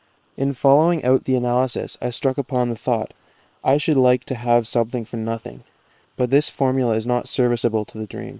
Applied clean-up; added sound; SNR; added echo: neural separator model SepFormer WHAM!.